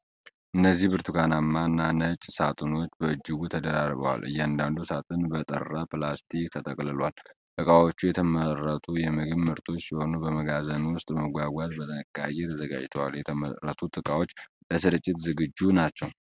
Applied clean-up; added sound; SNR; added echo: none; none; none; none.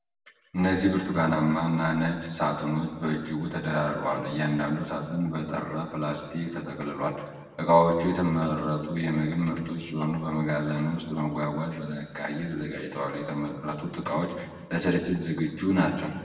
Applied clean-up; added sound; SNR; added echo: none; none; none; reverberation time 1.2 s.